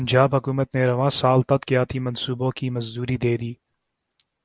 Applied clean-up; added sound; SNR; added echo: none; none; none; none.